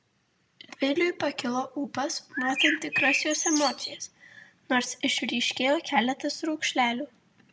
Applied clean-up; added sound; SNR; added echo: none; Bird; 0 dB; none.